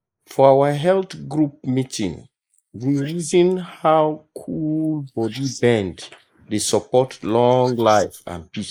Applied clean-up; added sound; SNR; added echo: neural mask model Resemble Enhance denoiser.